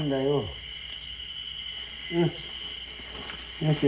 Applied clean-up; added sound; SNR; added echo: none; none; none; reverberation time 0.7 s.